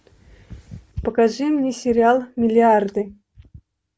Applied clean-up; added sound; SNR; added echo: none; none; none; none.